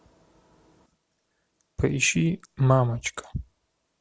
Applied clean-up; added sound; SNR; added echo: none; none; none; none.